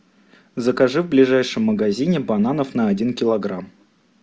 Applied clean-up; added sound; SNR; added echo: none; none; none; none.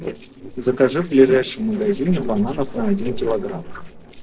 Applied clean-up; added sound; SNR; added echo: neural separator model SepFormer DNS4.